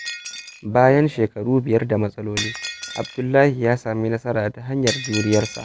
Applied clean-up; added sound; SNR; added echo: none; Shatter; 13 dB; none.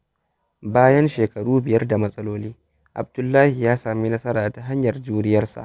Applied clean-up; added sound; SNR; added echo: none; none; none; none.